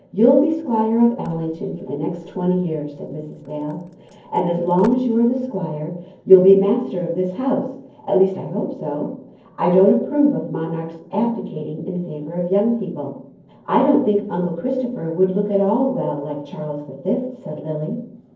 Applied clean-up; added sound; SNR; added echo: neural separator model SepFormer DNS4.